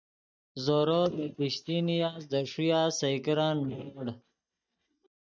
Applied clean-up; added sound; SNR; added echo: neural mask model DeepFilterNet 3.